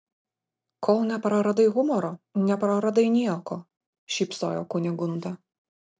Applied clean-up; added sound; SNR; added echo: none; none; none; none.